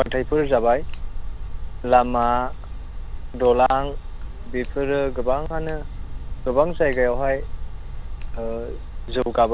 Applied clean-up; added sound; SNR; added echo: none; Tick; 5 dB; none.